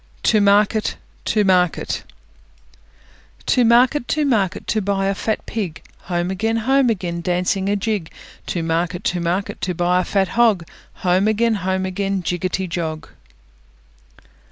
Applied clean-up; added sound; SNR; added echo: none; none; none; none.